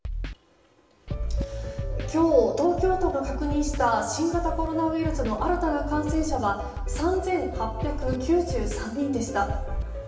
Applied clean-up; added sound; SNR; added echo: none; Scratching (performance technique); 8 dB; reverberation time 1.0 s.